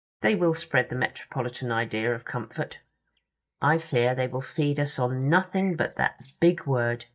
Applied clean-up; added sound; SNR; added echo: neural mask model DeepFilterNet 3.